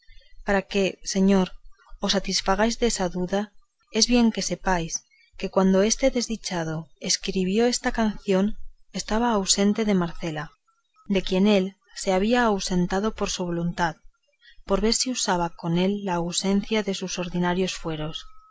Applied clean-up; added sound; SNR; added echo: none; none; none; none.